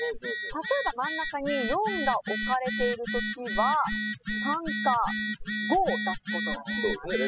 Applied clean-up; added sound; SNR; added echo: classical method spectral subtraction.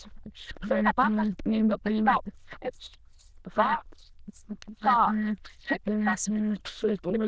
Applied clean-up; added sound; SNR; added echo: neural diffusion model UNIVERSE++.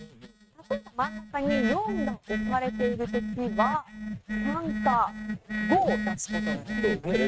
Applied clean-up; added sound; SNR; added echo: neural mask model RNNoise.